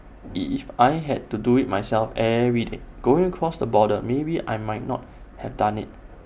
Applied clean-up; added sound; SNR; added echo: none; none; none; none.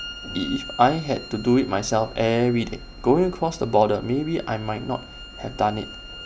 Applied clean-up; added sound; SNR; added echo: none; Bowed string instrument; 17 dB; none.